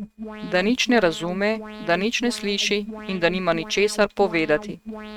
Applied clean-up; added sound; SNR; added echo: neural mask model RNNoise.